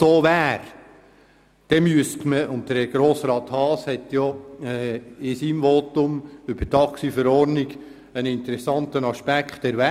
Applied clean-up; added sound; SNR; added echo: none; none; none; none.